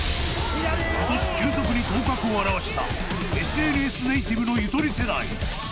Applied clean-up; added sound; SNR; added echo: none; none; none; none.